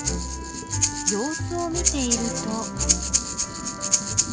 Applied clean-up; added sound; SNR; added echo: none; Breathing; -3 dB; none.